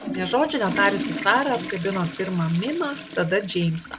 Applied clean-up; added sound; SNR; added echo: none; Toilet flush / Water; 9 dB; none.